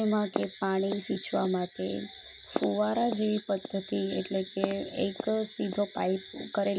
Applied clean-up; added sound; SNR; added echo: none; Walk, footsteps; 11 dB; none.